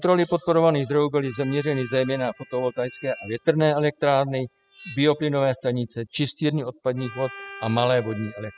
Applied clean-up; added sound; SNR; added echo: classical method spectral subtraction.